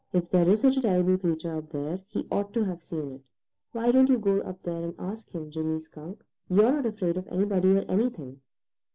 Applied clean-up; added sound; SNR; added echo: none; none; none; none.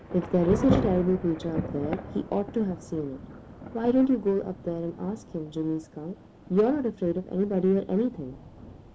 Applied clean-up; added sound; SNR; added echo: none; Thunder / Rain; 9 dB; none.